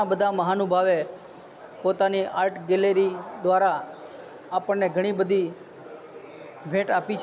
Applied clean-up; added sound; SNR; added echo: none; none; none; none.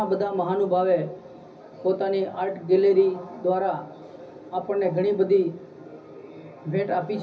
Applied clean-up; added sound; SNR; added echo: none; none; none; reverberation time 0.4 s.